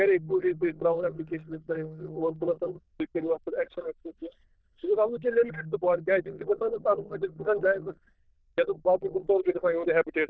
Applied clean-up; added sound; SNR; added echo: neural diffusion model UNIVERSE++.